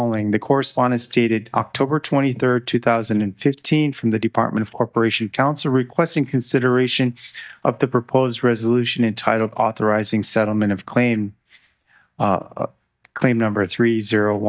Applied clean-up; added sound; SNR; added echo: neural mask model DeepFilterNet 3.